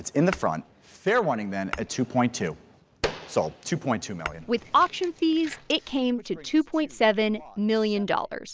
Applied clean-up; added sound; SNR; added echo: none; Tap / Glass; 17 dB; none.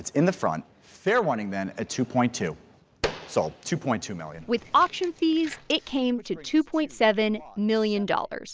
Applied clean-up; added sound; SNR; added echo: none; none; none; none.